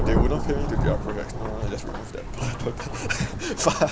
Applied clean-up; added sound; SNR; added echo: none; Rain / Thunderstorm; -2 dB; none.